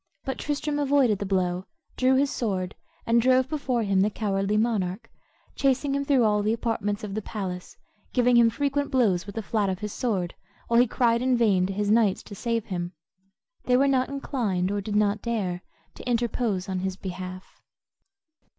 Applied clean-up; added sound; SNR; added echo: none; none; none; none.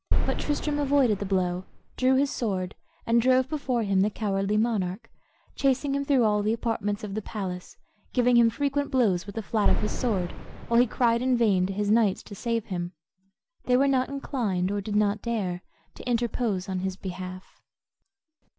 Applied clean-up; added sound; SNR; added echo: none; Boom; 0 dB; none.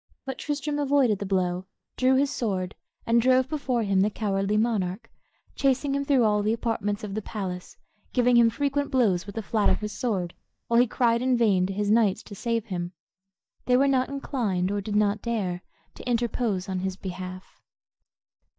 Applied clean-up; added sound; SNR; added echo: neural mask model DeepFilterNet 3.